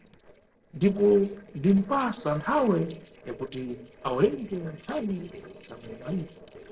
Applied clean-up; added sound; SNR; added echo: neural separator model SepFormer DNS4.